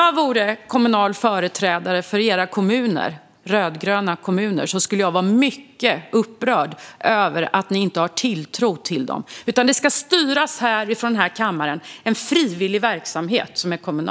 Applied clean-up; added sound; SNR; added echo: none; none; none; none.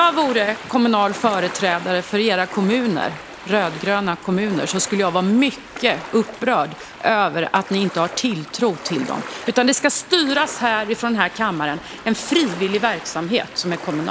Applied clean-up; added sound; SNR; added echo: none; Ocean; 14 dB; none.